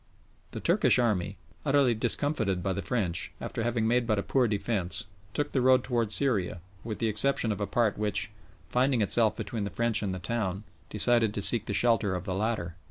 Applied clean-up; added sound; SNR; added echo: none; none; none; none.